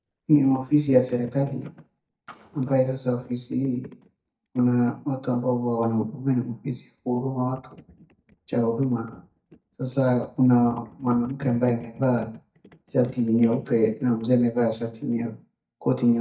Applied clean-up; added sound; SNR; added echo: neural mask model DeepFilterNet 3.